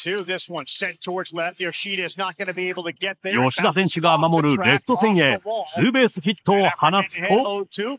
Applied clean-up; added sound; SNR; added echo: neural mask model Resemble Enhance denoiser.